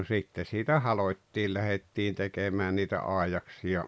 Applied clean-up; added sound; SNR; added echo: none; none; none; none.